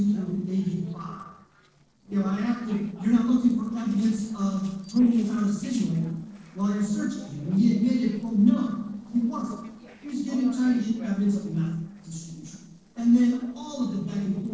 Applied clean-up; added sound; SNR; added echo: neural separator model SepFormer DNS4.